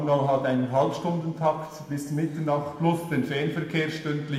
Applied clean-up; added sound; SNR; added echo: none; none; none; reverberation time 1.2 s.